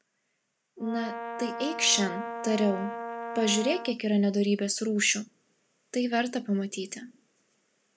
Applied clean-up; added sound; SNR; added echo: none; Brass instrument; 7 dB; none.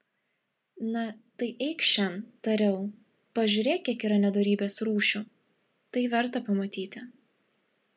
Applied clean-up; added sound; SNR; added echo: none; none; none; none.